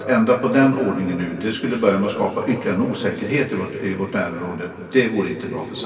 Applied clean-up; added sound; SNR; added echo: none; none; none; reverberation time 2.6 s.